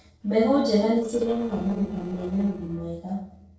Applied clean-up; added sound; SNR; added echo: neural separator model SepFormer DNS4.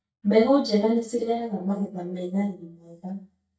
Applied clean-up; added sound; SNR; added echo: neural mask model DeepFilterNet 3.